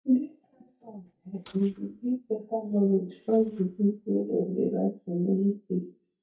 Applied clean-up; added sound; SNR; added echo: neural mask model DeepFilterNet 3.